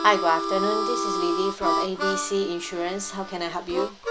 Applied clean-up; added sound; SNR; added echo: none; Harmonica; 2 dB; none.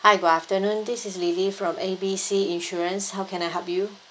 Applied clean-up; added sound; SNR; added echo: none; none; none; none.